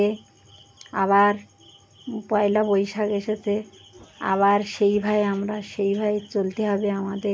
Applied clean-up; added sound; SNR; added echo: none; none; none; none.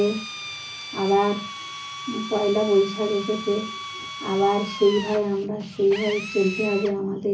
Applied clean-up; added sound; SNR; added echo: none; Drill; 11 dB; reverberation time 0.5 s.